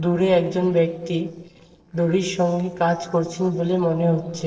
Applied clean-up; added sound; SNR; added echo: neural separator model SepFormer DNS4.